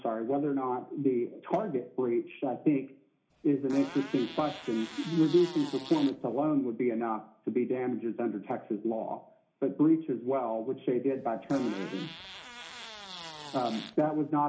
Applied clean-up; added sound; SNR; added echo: none; Fart; 15 dB; reverberation time 0.4 s.